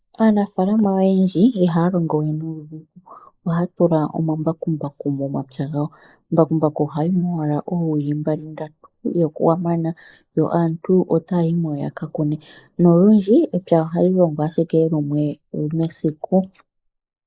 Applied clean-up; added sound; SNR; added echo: neural mask model Resemble Enhance denoiser.